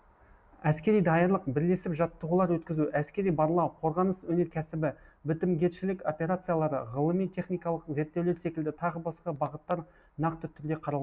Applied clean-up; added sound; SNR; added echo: none; none; none; none.